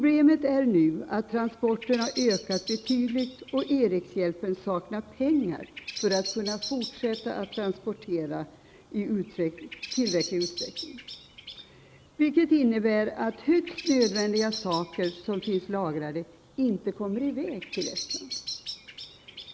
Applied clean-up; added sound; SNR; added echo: none; Bird vocalization, bird call, bird song; 13 dB; none.